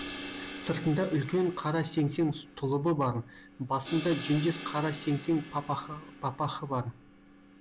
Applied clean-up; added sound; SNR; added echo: none; Crash cymbal; 13 dB; none.